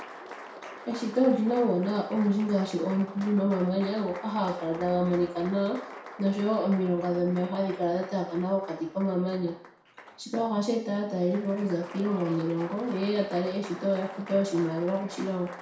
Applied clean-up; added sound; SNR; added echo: none; Applause; 16 dB; reverberation time 0.6 s.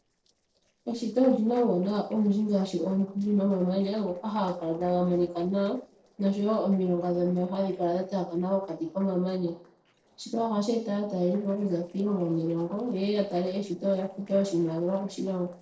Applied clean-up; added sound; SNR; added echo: neural separator model SepFormer DNS4.